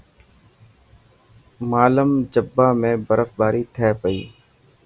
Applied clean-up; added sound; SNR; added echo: none; none; none; none.